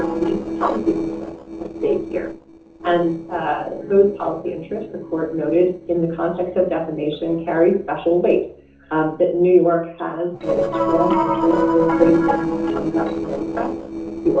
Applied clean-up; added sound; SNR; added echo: neural separator model SepFormer DNS4.